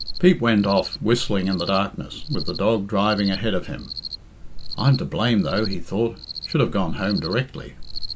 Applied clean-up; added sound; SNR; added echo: none; Cricket; 15 dB; none.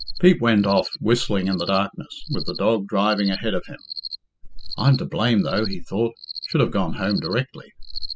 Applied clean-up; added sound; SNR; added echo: classical method spectral subtraction.